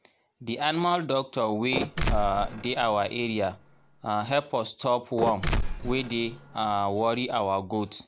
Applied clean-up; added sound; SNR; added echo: none; Mechanisms; 4 dB; none.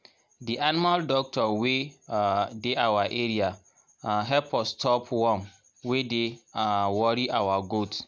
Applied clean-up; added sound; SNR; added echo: none; none; none; none.